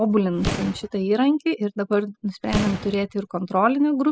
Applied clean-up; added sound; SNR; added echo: classical method spectral subtraction.